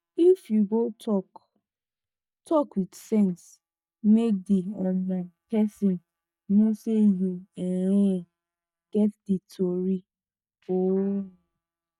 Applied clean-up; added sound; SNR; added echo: neural mask model DeepFilterNet 3.